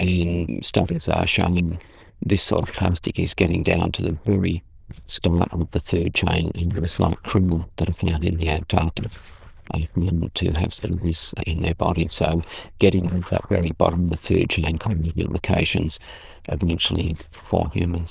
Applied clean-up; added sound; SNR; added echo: neural diffusion model UNIVERSE++.